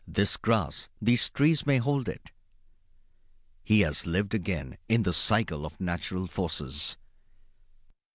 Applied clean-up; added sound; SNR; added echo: none; none; none; none.